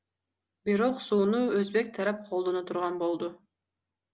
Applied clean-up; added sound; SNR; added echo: none; none; none; none.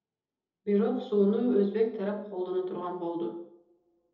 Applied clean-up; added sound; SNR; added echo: none; none; none; reverberation time 0.7 s.